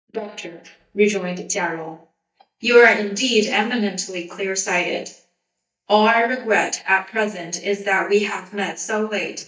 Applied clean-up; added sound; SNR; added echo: neural mask model DeepFilterNet 3.